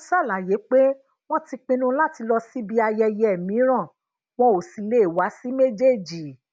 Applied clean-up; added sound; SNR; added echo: none; none; none; none.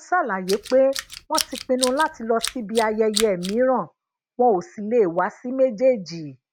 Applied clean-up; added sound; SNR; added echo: none; Tools; 10 dB; none.